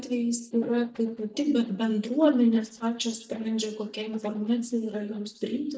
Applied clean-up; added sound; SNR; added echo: neural mask model DeepFilterNet 3.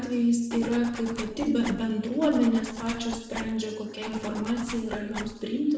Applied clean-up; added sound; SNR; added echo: none; Zipper (clothing); 13 dB; reverberation time 0.9 s.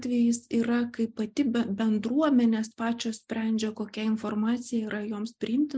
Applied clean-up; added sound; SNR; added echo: none; none; none; none.